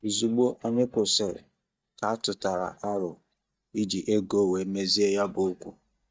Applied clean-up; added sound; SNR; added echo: neural mask model DeepFilterNet 3.